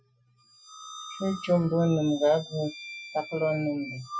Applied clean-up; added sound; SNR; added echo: classical method Wiener filter.